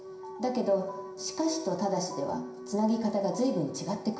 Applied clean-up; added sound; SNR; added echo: none; Wind instrument, woodwind instrument; 13 dB; reverberation time 0.5 s.